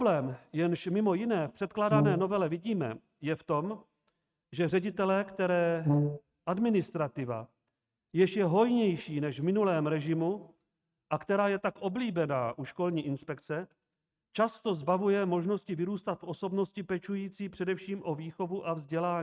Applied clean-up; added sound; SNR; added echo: neural mask model RNNoise.